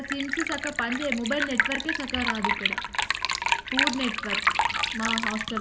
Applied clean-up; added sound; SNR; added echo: none; Liquid; -4 dB; reverberation time 2.0 s.